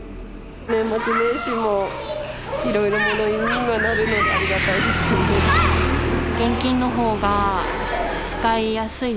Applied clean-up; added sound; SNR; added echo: none; Motorcycle; 4 dB; none.